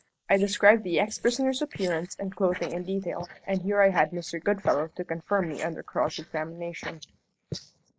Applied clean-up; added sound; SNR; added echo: neural mask model Resemble Enhance denoiser.